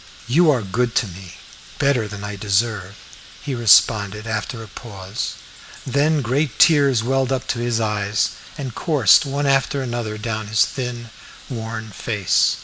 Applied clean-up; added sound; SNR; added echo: none; none; none; none.